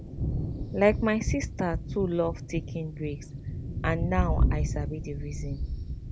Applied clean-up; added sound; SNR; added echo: none; Thunder; 0 dB; none.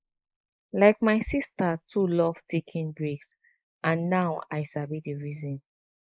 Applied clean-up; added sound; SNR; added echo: neural mask model Resemble Enhance denoiser.